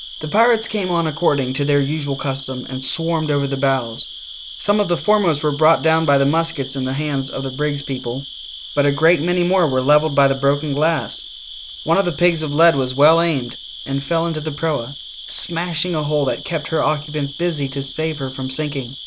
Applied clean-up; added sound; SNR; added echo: none; Cricket; 12 dB; none.